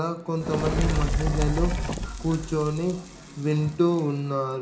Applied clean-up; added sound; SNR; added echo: none; Fire; 3 dB; reverberation time 0.4 s.